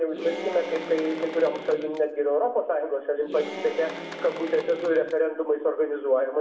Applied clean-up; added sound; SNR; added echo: none; Applause / Cheering; 13 dB; reverberation time 0.6 s.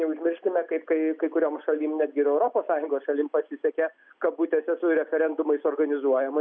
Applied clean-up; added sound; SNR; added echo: none; none; none; none.